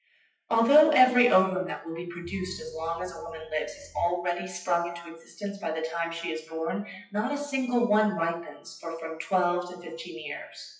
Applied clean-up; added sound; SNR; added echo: classical method WPE with log-MMSE.